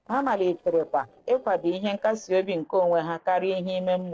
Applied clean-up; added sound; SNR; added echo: neural separator model SepFormer DNS4.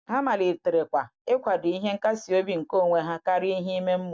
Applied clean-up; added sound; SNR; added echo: none; none; none; none.